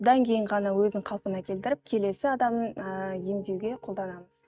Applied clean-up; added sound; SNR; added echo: neural mask model RNNoise.